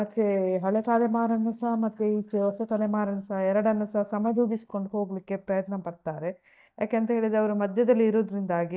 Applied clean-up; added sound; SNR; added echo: neural mask model DeepFilterNet 3.